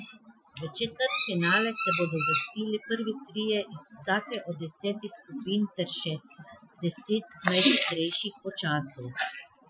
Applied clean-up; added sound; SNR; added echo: classical method Wiener filter.